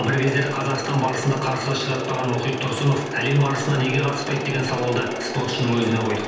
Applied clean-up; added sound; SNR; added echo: none; Mechanisms; 7 dB; reverberation time 0.9 s.